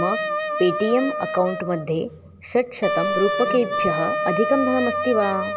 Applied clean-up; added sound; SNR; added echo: none; Wind instrument, woodwind instrument; 3 dB; none.